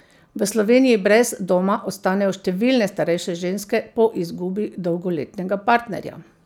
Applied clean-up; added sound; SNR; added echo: none; none; none; none.